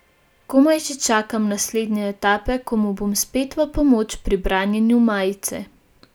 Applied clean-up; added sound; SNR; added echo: none; none; none; none.